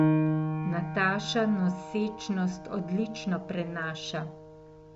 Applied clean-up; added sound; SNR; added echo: none; Piano; 1 dB; none.